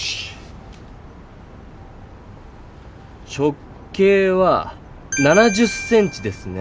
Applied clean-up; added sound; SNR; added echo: none; none; none; none.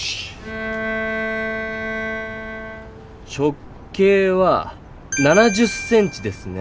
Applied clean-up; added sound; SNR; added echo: none; Bowed string instrument; 7 dB; none.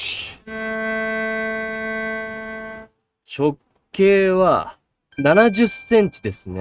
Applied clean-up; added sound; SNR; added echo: neural mask model RNNoise.